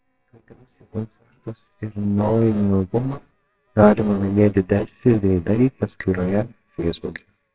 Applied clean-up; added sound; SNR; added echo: neural separator model SepFormer WHAMR!.